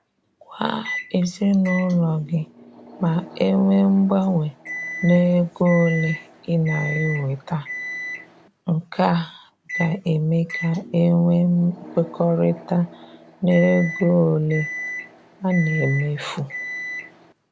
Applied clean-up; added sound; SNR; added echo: none; Microwave oven; 13 dB; none.